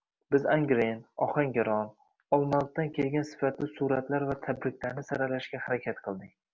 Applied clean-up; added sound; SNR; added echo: none; none; none; none.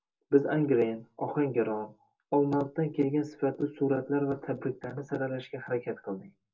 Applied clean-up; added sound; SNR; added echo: none; none; none; reverberation time 0.2 s.